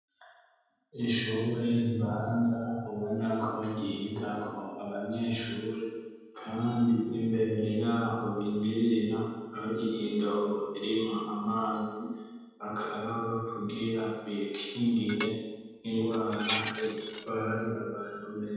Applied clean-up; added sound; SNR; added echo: none; Dishes, pots, and pans; 6 dB; reverberation time 1.2 s.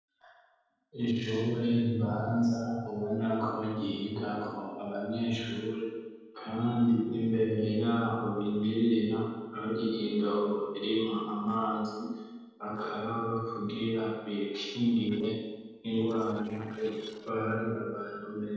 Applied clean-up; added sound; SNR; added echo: neural separator model SepFormer DNS4.